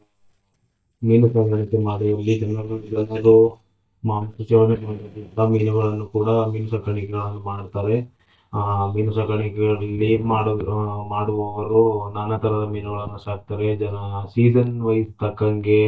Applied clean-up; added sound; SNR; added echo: neural mask model DeepFilterNet 3.